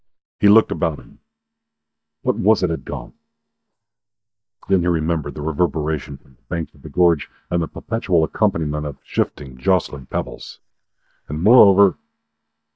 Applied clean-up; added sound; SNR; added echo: neural mask model DeepFilterNet 3.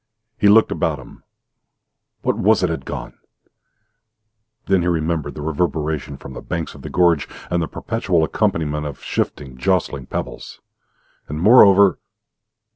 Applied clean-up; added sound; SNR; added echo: none; none; none; none.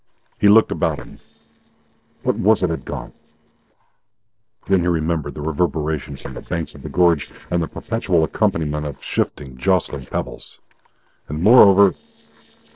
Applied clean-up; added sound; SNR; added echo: neural separator model SepFormer DNS4.